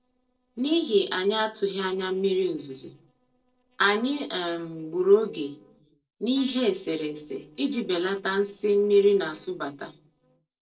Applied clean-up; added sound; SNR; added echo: neural separator model SepFormer DNS4.